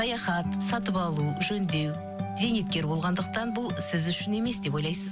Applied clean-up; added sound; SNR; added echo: none; none; none; none.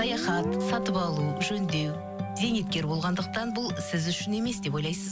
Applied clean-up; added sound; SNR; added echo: none; Guitar; 10 dB; none.